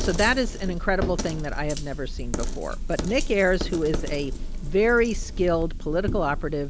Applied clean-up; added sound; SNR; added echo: none; Coin (dropping); 3 dB; none.